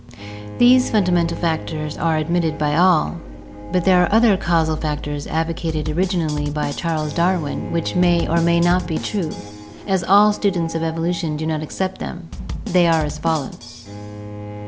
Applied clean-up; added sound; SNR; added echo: none; Bowed string instrument + Bass drum / Snare drum; 12 dB; none.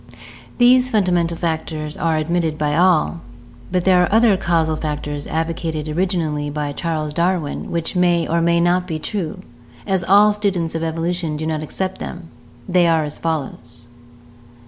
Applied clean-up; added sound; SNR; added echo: none; none; none; none.